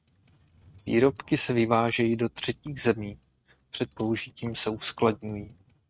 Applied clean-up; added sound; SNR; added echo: neural mask model RNNoise.